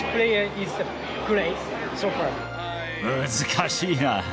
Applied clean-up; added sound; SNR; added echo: none; none; none; none.